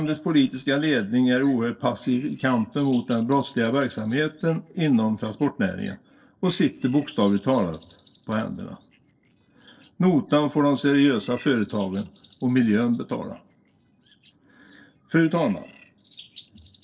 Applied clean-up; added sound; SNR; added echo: neural separator model SepFormer DNS4.